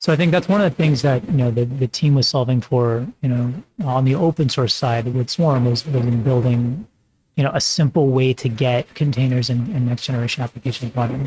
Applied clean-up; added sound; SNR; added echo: neural mask model RNNoise.